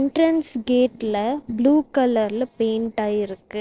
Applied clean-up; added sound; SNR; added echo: neural separator model SepFormer DNS4.